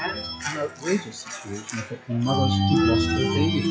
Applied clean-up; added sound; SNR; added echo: classical method log-MMSE.